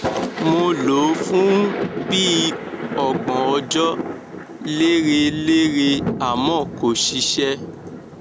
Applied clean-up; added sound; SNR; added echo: none; Thunder; 7 dB; none.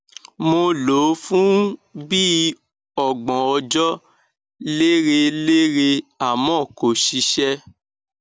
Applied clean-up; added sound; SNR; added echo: none; none; none; none.